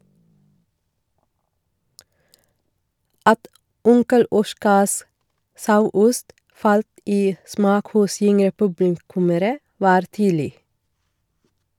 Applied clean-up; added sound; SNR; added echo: none; none; none; none.